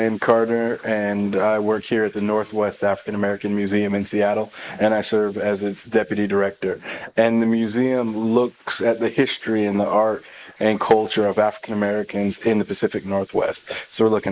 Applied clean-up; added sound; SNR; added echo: neural mask model Resemble Enhance denoiser.